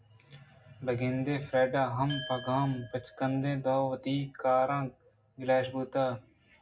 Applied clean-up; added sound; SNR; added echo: none; Glass; 17 dB; reverberation time 0.3 s.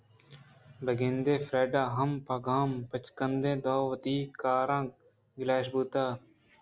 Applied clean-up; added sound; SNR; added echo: none; none; none; none.